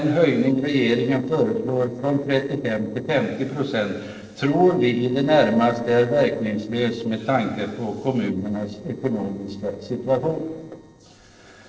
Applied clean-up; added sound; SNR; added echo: neural separator model SepFormer DNS4.